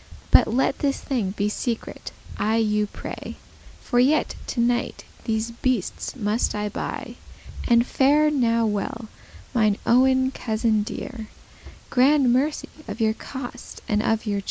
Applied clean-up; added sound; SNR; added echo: none; none; none; none.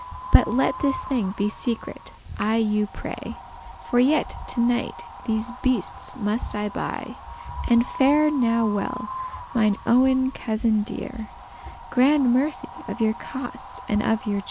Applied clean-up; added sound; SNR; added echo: none; Wind; 15 dB; none.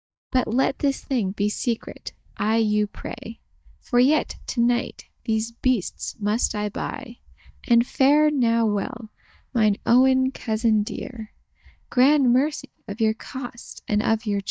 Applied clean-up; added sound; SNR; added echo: neural mask model DeepFilterNet 3.